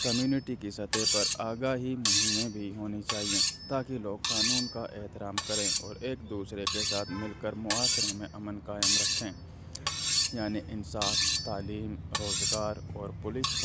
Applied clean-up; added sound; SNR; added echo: none; Cutlery, silverware; -2 dB; none.